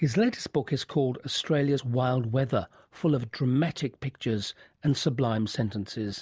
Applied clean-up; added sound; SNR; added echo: none; none; none; none.